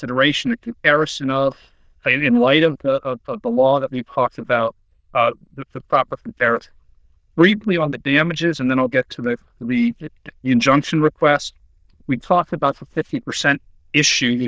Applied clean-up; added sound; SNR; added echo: neural diffusion model UNIVERSE++.